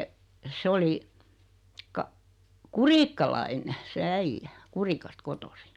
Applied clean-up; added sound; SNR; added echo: none; none; none; none.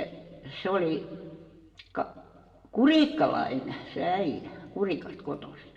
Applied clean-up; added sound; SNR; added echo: none; none; none; reverberation time 1.3 s.